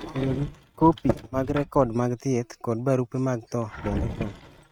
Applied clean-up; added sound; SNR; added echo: neural mask model RNNoise.